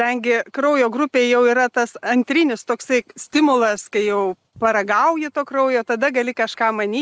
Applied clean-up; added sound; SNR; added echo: none; none; none; none.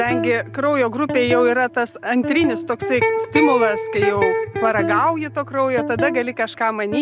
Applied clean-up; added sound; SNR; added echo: none; Electric guitar; 4 dB; none.